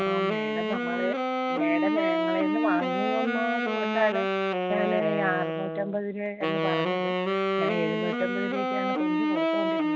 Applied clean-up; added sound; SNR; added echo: none; Wind instrument, woodwind instrument; -4 dB; none.